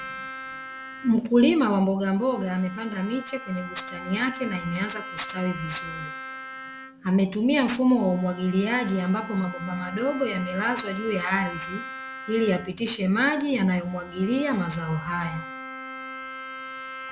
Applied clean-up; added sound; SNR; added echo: none; Bowed string instrument; 12 dB; none.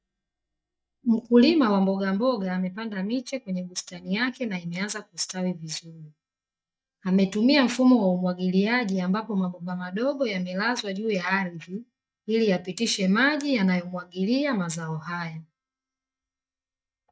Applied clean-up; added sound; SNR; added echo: neural mask model DeepFilterNet 3.